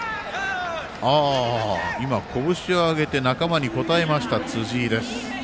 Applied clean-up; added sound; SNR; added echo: none; none; none; none.